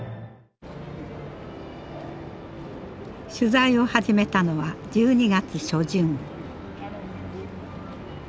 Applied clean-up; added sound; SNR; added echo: none; none; none; none.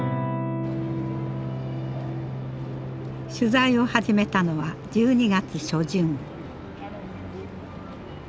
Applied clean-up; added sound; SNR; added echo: none; Electric guitar / Strum; 7 dB; none.